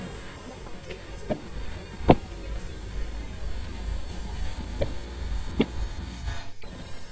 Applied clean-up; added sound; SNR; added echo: neural mask model DeepFilterNet 3.